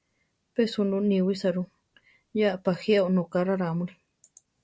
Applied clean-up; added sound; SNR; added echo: none; none; none; none.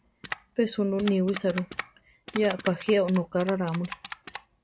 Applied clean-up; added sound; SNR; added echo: none; Typing; 7 dB; none.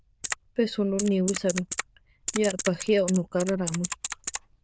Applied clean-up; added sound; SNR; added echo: neural diffusion model UNIVERSE++.